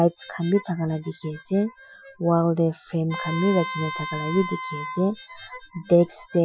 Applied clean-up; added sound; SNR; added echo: classical method Wiener filter.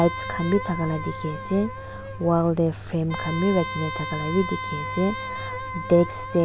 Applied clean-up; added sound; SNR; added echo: none; Wind instrument, woodwind instrument; 9 dB; none.